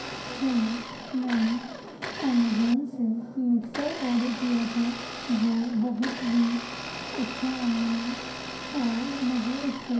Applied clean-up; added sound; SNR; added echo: none; Domestic sounds, home sounds; 10 dB; reverberation time 0.5 s.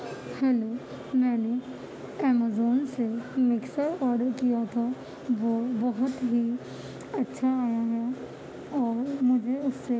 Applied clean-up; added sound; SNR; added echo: none; none; none; none.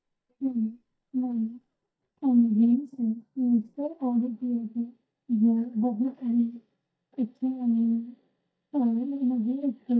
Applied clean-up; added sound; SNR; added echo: neural mask model DeepFilterNet 3.